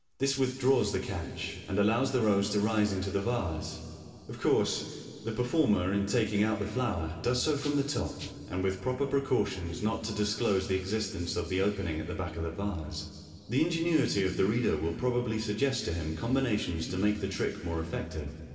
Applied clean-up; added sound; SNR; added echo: none; Rattle (instrument); 16 dB; reverberation time 2.5 s.